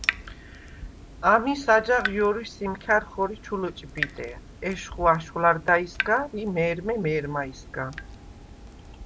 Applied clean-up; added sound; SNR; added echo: none; Drip / Water tap, faucet; 11 dB; none.